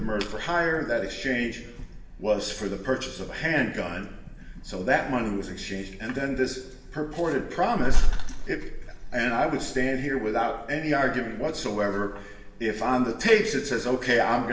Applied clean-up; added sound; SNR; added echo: none; none; none; reverberation time 1.1 s.